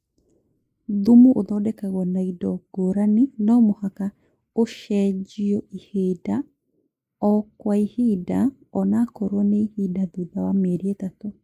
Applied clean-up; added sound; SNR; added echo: neural mask model Resemble Enhance denoiser.